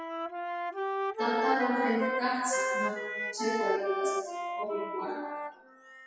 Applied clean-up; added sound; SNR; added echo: classical method WPE with log-MMSE.